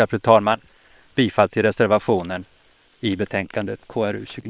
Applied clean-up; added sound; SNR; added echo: neural separator model SepFormer WHAM!.